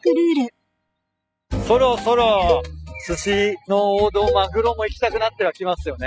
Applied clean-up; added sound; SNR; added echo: classical method spectral subtraction.